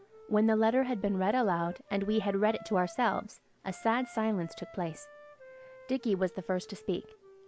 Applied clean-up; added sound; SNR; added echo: none; Wind instrument, woodwind instrument; 20 dB; none.